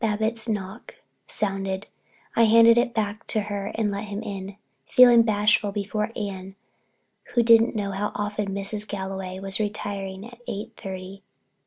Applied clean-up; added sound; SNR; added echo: none; none; none; none.